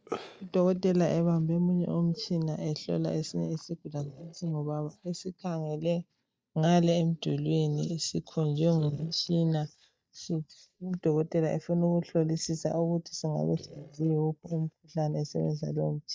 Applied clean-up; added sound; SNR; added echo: neural mask model DeepFilterNet 3.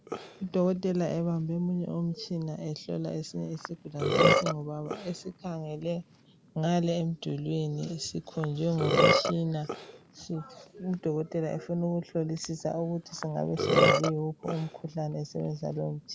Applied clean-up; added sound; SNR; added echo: none; Burping, eructation; 1 dB; none.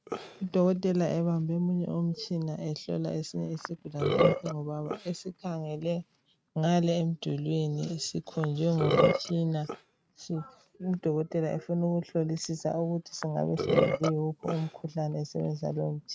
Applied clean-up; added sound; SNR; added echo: neural mask model RNNoise.